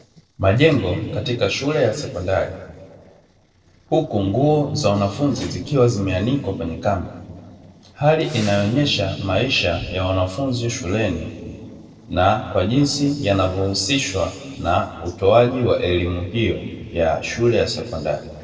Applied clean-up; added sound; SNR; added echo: neural separator model SepFormer DNS4.